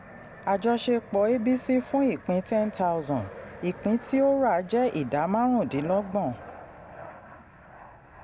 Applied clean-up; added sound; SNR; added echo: none; Fixed-wing aircraft, airplane; 18 dB; none.